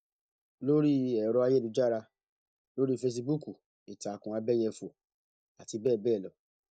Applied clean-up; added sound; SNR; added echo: neural mask model DeepFilterNet 3.